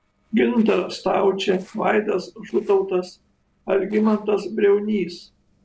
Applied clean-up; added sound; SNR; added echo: neural separator model SepFormer DNS4.